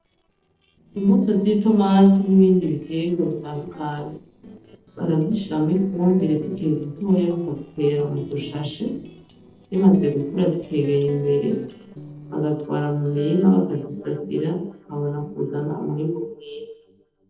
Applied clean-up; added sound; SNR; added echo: neural separator model SepFormer DNS4.